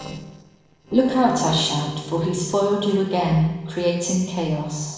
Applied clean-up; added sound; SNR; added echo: neural separator model SepFormer DNS4.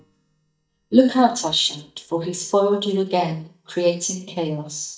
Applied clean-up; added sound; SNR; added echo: neural mask model DeepFilterNet 3.